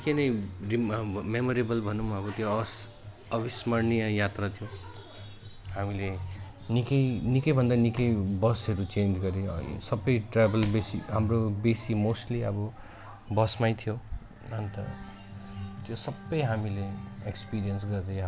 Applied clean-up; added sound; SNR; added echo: none; Organ; 17 dB; none.